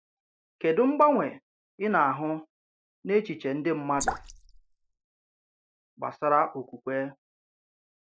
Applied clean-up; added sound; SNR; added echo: neural mask model Resemble Enhance denoiser.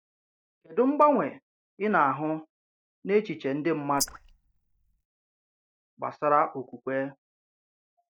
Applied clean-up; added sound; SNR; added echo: neural mask model DeepFilterNet 3.